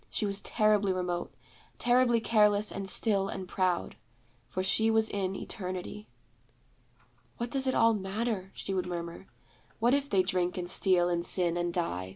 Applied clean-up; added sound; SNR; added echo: none; none; none; none.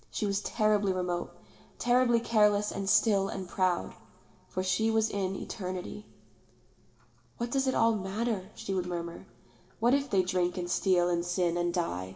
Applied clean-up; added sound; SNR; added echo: none; none; none; reverberation time 2.3 s.